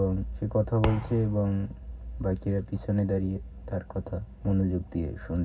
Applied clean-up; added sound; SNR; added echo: none; Thump, thud; 8 dB; reverberation time 0.4 s.